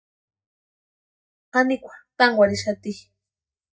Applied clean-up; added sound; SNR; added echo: neural mask model DeepFilterNet 3.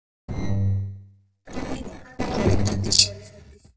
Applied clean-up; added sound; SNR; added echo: neural separator model SepFormer DNS4.